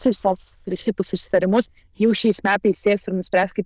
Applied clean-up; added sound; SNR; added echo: neural diffusion model UNIVERSE++.